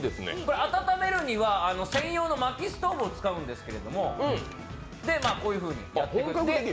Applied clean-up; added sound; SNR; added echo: none; Microwave oven; 16 dB; none.